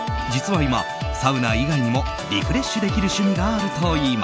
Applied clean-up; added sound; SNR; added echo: none; none; none; none.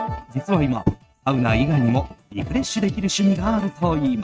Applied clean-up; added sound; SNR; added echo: neural mask model RNNoise.